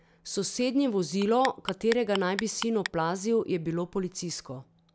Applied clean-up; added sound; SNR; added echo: none; Clock; 10 dB; none.